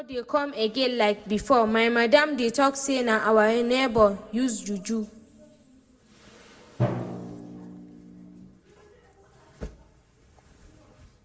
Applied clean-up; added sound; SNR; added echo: none; Drum; 15 dB; reverberation time 0.9 s.